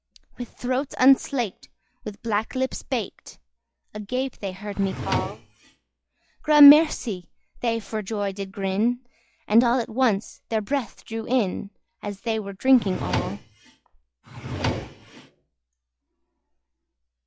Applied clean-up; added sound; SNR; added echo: classical method log-MMSE.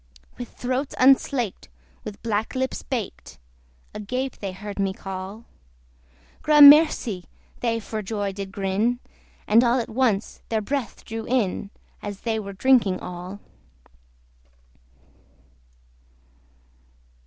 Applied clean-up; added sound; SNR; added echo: none; none; none; none.